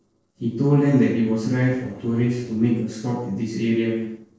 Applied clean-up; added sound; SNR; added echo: neural separator model SepFormer DNS4.